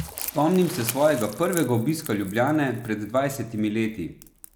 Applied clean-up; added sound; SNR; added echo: none; Water / Splash, splatter + Crackle; 15 dB; none.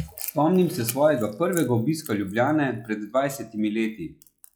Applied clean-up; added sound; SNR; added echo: classical method log-MMSE.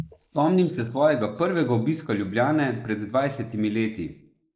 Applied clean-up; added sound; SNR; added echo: neural mask model Resemble Enhance denoiser.